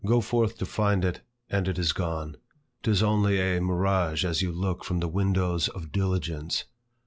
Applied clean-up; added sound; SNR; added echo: none; none; none; none.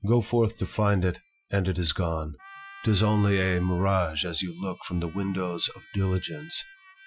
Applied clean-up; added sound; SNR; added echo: classical method Wiener filter.